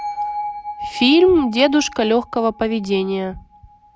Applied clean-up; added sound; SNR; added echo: none; Bell; 12 dB; none.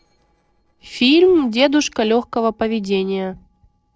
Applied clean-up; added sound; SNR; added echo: neural separator model SepFormer DNS4.